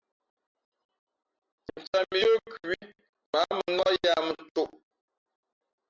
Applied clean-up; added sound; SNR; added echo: none; none; none; none.